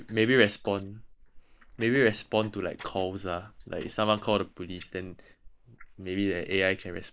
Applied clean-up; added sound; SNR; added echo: neural mask model Resemble Enhance denoiser.